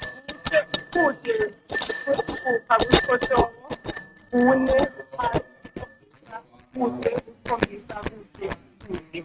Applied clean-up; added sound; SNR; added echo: neural mask model RNNoise.